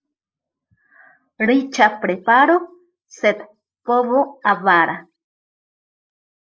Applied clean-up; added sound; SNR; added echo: neural mask model Resemble Enhance denoiser.